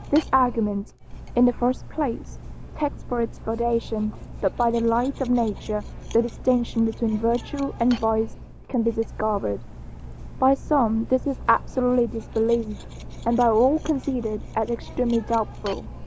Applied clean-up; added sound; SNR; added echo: none; Cutlery, silverware; 12 dB; none.